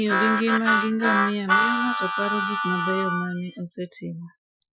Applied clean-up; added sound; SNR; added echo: classical method Wiener filter.